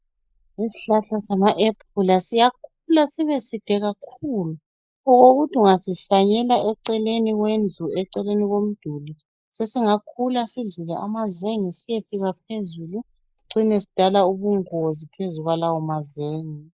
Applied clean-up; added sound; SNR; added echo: neural mask model Resemble Enhance denoiser.